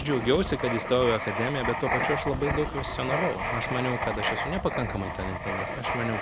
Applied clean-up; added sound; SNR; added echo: none; Writing; 2 dB; none.